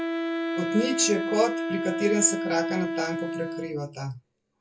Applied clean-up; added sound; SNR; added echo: none; Wind instrument, woodwind instrument; 2 dB; reverberation time 0.2 s.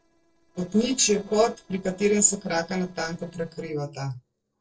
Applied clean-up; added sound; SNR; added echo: neural separator model SepFormer DNS4.